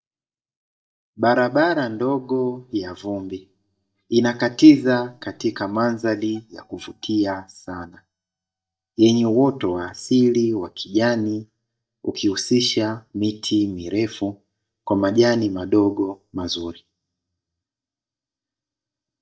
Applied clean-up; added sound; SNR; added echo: neural mask model DeepFilterNet 3.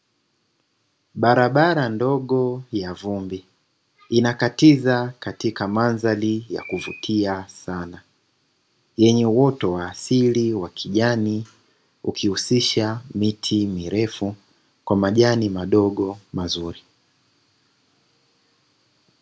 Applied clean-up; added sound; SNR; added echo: none; none; none; none.